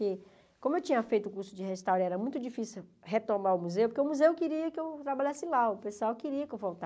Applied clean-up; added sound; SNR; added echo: none; none; none; none.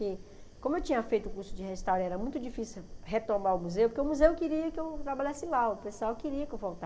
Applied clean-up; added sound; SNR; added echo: none; Fire; 10 dB; reverberation time 1.2 s.